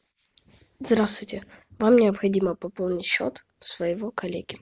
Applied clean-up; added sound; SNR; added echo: neural mask model Resemble Enhance denoiser.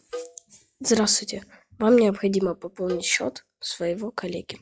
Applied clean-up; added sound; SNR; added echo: classical method log-MMSE.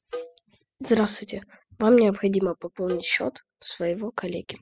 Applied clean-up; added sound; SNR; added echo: classical method spectral subtraction.